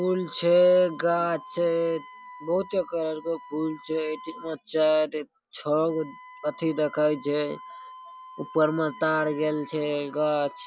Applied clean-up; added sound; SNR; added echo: none; Wind instrument, woodwind instrument; 19 dB; none.